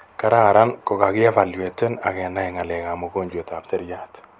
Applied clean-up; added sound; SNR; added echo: none; none; none; none.